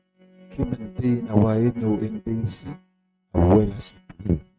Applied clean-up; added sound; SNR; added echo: neural mask model RNNoise.